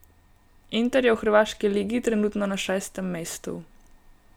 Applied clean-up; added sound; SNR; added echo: none; none; none; none.